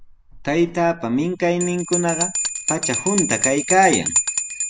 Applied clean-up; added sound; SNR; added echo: none; Bell; 3 dB; none.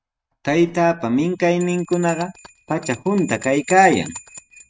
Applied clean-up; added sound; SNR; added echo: neural mask model RNNoise.